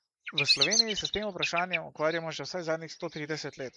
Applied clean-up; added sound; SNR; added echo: neural mask model Resemble Enhance denoiser.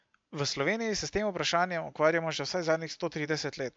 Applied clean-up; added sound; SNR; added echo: none; none; none; none.